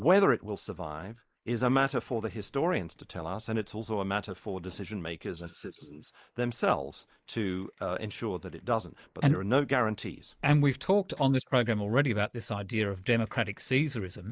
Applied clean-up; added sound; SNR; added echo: neural mask model Resemble Enhance denoiser.